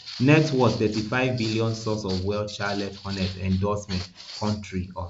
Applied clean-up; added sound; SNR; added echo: none; Walk, footsteps; 16 dB; none.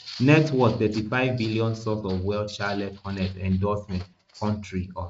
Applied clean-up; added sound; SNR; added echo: neural mask model RNNoise.